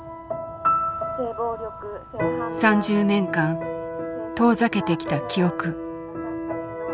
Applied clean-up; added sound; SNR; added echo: none; none; none; none.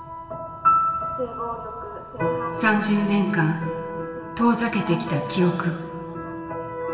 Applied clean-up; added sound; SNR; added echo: none; none; none; reverberation time 2.3 s.